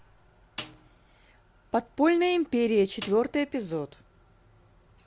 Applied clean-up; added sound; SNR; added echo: none; Snare drum; 17 dB; none.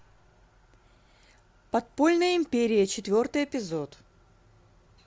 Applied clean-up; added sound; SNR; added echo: none; none; none; none.